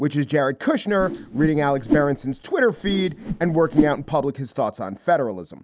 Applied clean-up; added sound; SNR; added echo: none; Whoosh, swoosh, swish; 6 dB; none.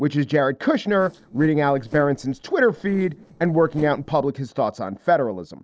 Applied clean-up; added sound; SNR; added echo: neural separator model SepFormer DNS4.